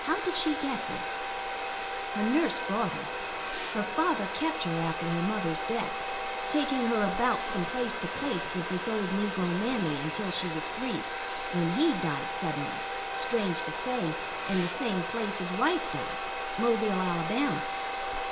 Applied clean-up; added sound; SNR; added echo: none; Domestic sounds, home sounds; 2 dB; reverberation time 0.9 s.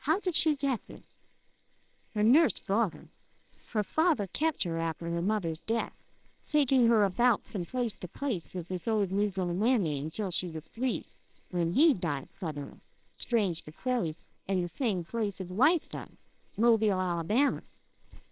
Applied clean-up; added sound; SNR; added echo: neural separator model SepFormer WHAMR!.